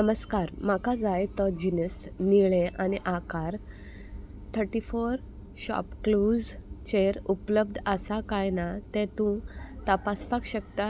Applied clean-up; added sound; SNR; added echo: none; none; none; none.